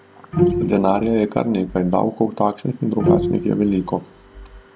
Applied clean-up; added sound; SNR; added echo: none; Bowed string instrument; 3 dB; none.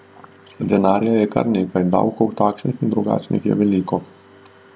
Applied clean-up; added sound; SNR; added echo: none; none; none; none.